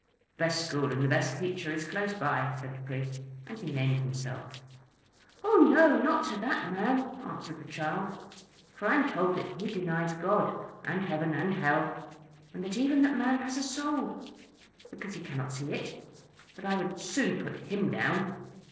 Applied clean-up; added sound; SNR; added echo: neural separator model SepFormer DNS4.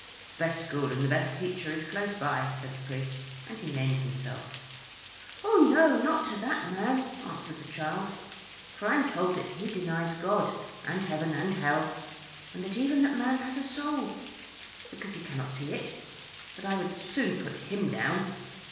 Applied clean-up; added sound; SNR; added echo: none; Water; 12 dB; reverberation time 1.1 s.